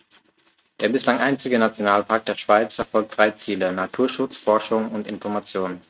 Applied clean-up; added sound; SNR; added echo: neural mask model RNNoise.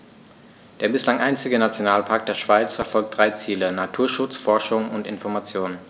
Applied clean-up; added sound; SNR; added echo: none; none; none; none.